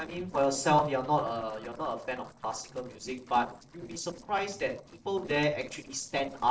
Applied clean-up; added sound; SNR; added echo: neural separator model SepFormer DNS4.